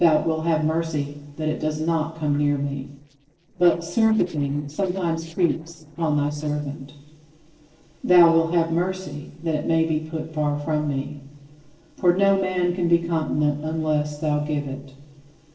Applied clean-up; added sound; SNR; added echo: neural separator model SepFormer DNS4.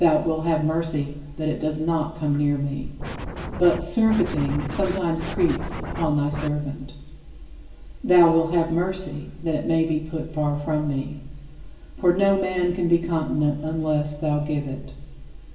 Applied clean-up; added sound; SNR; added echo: none; Scratching (performance technique); 7 dB; reverberation time 0.9 s.